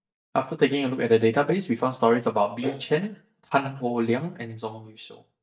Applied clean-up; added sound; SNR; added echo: neural mask model DeepFilterNet 3.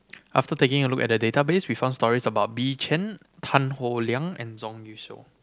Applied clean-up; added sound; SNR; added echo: none; none; none; none.